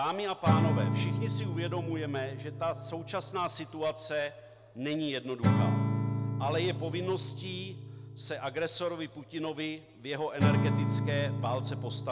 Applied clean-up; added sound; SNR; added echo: none; Acoustic guitar / Strum; -2 dB; none.